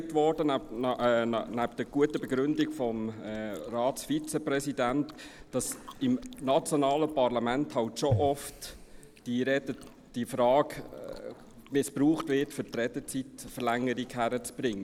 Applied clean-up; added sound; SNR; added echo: none; Chewing, mastication; 16 dB; none.